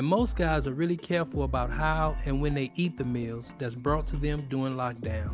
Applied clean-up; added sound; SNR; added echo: none; none; none; none.